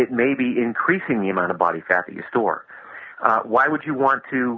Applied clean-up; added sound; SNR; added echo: none; none; none; none.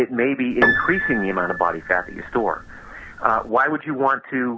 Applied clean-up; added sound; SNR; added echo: none; Piano; 4 dB; none.